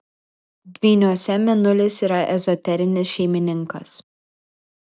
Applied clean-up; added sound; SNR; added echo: none; none; none; none.